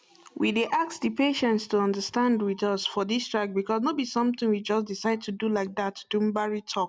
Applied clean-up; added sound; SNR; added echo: none; none; none; none.